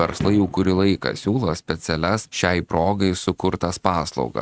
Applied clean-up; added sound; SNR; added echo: neural mask model RNNoise.